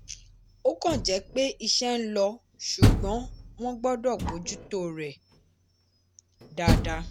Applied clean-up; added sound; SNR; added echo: none; Door; 0 dB; none.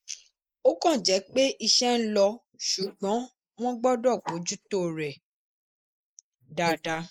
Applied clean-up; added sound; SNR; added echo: neural mask model Resemble Enhance denoiser.